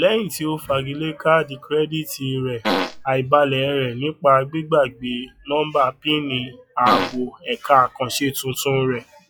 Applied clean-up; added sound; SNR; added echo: classical method log-MMSE.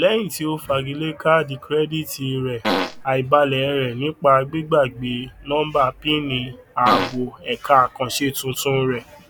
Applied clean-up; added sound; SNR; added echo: none; Fart; 2 dB; none.